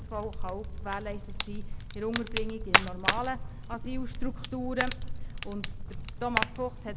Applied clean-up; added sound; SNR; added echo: none; Fire; -4 dB; none.